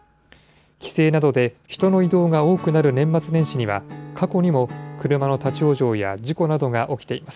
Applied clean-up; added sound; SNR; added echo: none; Acoustic guitar / Strum; 17 dB; none.